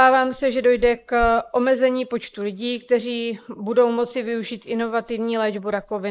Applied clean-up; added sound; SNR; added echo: neural mask model Resemble Enhance denoiser.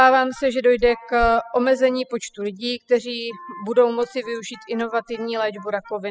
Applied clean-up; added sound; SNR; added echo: classical method spectral subtraction.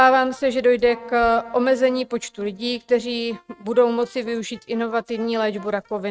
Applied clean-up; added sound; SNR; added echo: neural mask model RNNoise.